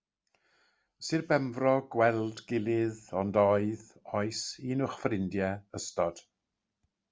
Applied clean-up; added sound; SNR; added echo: none; none; none; none.